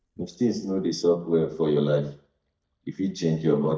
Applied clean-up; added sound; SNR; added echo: neural mask model DeepFilterNet 3.